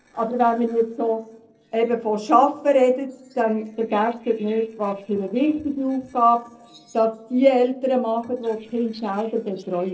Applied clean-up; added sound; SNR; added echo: neural separator model SepFormer DNS4.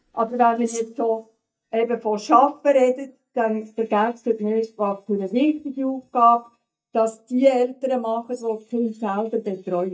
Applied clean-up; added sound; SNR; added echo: neural mask model DeepFilterNet 3.